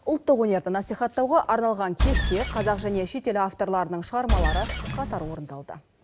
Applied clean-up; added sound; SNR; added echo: none; Engine; -1 dB; none.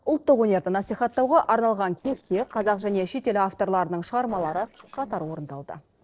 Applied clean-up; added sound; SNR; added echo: neural separator model SepFormer DNS4.